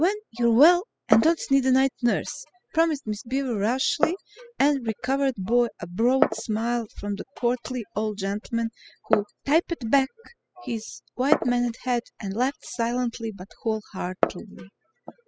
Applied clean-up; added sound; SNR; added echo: classical method spectral subtraction.